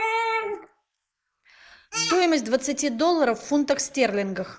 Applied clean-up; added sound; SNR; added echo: neural mask model Resemble Enhance denoiser.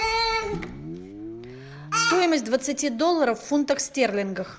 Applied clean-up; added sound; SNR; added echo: none; Guitar; 16 dB; none.